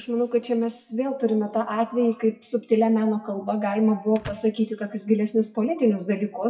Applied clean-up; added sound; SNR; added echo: classical method WPE with log-MMSE.